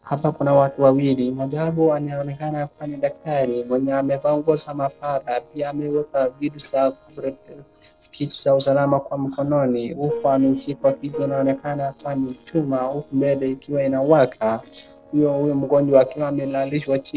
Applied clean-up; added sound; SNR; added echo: neural separator model SepFormer DNS4.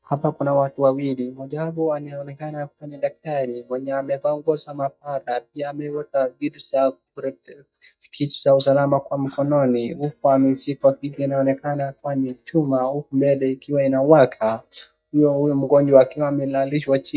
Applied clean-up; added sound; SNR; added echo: neural mask model DeepFilterNet 3.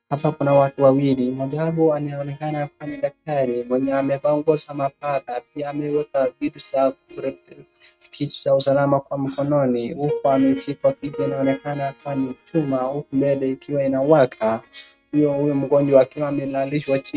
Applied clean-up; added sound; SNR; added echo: neural mask model RNNoise.